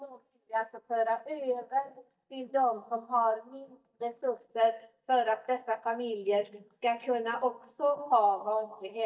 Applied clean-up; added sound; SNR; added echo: neural mask model DeepFilterNet 3.